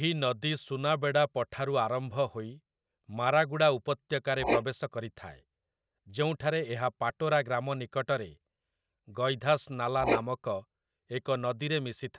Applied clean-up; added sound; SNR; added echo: none; Writing; 11 dB; none.